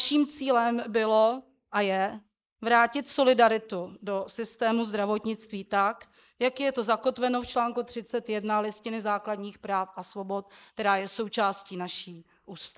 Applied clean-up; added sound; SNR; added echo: neural mask model Resemble Enhance denoiser.